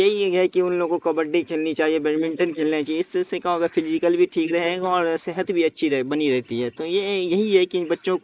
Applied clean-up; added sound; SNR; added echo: neural mask model Resemble Enhance denoiser.